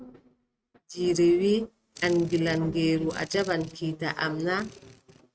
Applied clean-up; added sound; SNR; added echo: neural mask model RNNoise.